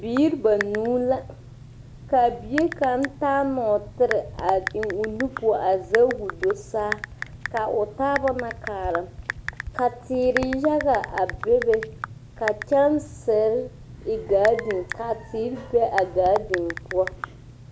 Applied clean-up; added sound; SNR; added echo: none; Typing; 11 dB; none.